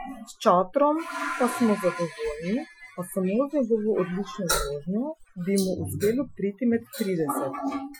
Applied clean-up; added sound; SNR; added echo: classical method Wiener filter.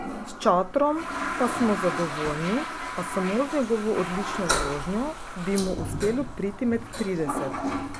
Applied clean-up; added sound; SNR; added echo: none; Toilet flush; 4 dB; none.